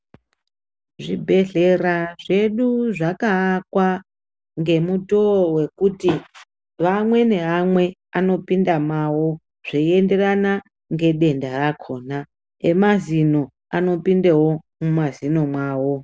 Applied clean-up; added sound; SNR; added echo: none; none; none; none.